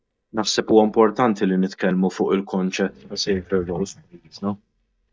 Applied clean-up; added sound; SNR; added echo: neural mask model DeepFilterNet 3.